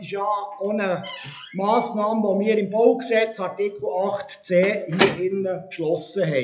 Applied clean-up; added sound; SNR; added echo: classical method WPE with log-MMSE.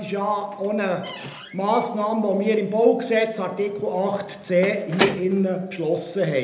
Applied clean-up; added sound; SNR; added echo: none; Squeak / Slam / Wood; 12 dB; reverberation time 0.7 s.